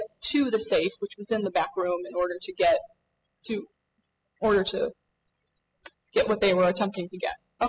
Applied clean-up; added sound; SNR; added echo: classical method spectral subtraction.